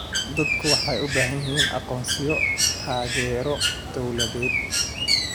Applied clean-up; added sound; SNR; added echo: none; Bird; -3 dB; none.